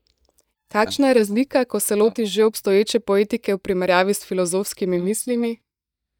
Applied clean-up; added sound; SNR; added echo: neural mask model DeepFilterNet 3.